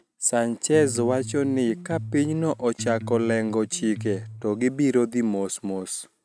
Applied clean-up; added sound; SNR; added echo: neural mask model RNNoise.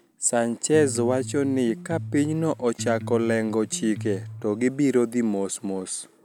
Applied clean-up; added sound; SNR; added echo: none; Electric guitar; 11 dB; none.